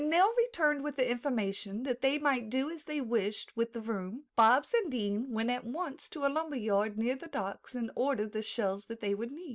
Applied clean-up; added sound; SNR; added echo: none; none; none; none.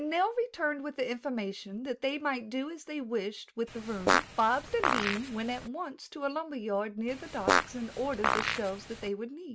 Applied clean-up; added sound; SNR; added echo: none; Fart; -2 dB; none.